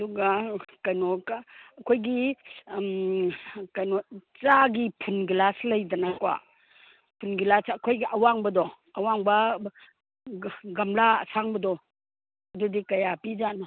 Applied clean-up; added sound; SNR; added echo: none; none; none; none.